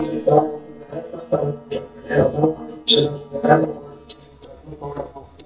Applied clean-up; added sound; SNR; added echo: neural mask model DeepFilterNet 3.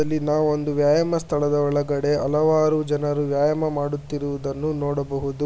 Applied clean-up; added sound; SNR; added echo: none; none; none; none.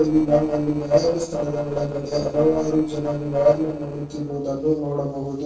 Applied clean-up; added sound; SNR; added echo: neural separator model SepFormer DNS4.